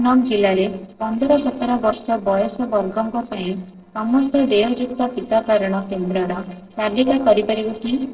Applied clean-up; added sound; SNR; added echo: neural separator model SepFormer DNS4.